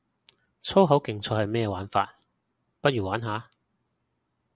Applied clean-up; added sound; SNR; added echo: none; none; none; none.